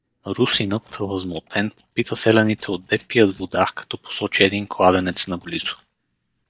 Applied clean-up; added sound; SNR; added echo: neural mask model DeepFilterNet 3.